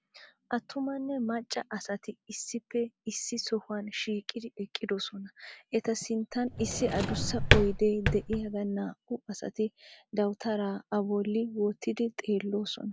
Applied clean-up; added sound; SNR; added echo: none; Drawer open or close; -3 dB; none.